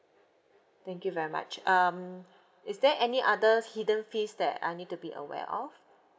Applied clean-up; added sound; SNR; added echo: none; none; none; none.